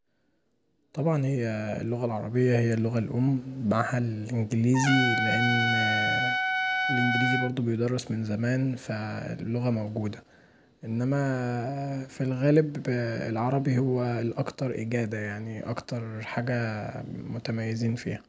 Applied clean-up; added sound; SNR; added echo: none; Trumpet; -1 dB; none.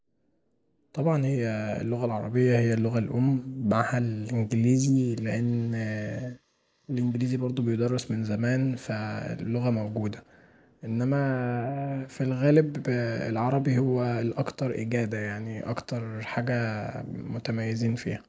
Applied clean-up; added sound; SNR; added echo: neural mask model Resemble Enhance denoiser.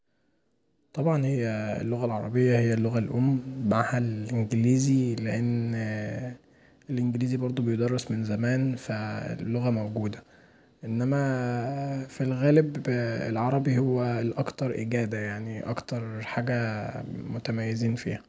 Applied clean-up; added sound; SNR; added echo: none; none; none; none.